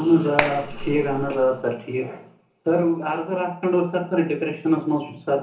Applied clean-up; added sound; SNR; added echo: none; Clapping; 6 dB; reverberation time 0.8 s.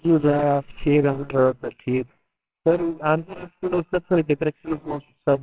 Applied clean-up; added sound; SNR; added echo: neural separator model SepFormer WHAMR!.